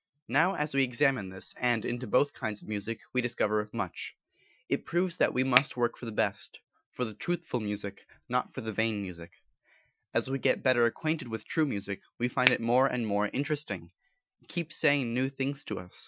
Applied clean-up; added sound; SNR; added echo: classical method Wiener filter.